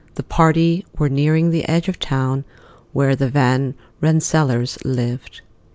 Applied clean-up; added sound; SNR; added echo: none; none; none; none.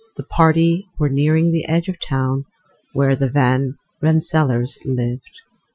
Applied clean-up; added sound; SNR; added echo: classical method Wiener filter.